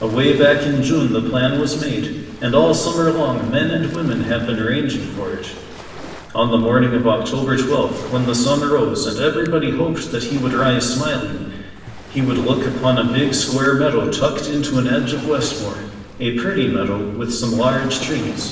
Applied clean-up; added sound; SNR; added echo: none; Waves, surf; 18 dB; reverberation time 1.1 s.